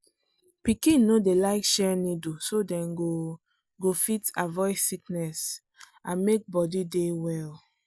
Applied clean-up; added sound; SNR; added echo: none; none; none; none.